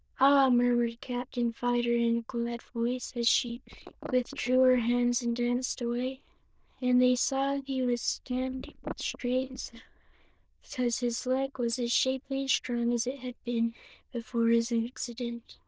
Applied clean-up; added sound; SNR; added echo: neural diffusion model UNIVERSE++.